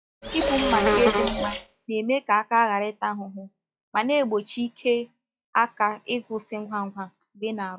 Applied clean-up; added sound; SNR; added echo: classical method log-MMSE.